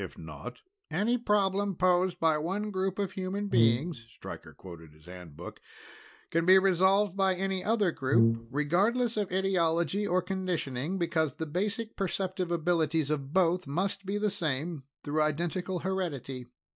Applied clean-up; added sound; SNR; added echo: neural mask model DeepFilterNet 3.